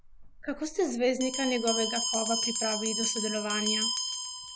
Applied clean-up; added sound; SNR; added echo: none; Bell; 1 dB; none.